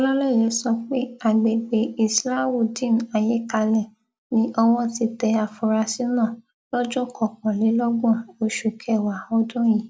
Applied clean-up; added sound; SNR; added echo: none; none; none; none.